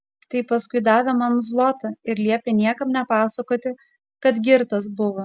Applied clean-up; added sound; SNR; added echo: none; none; none; none.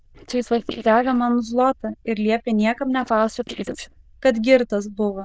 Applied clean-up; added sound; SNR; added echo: neural diffusion model UNIVERSE++.